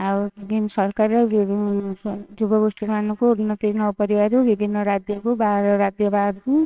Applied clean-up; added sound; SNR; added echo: neural separator model SepFormer WHAMR!.